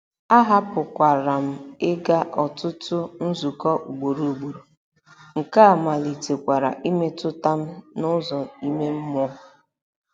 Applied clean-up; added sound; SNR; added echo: none; Brass instrument; 18 dB; none.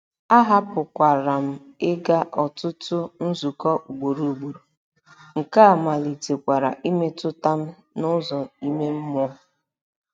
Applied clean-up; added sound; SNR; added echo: neural mask model RNNoise.